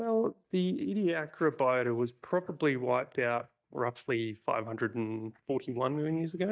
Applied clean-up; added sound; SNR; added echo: neural mask model DeepFilterNet 3.